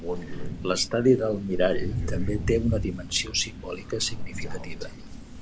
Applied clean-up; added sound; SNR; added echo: none; Crow; 3 dB; none.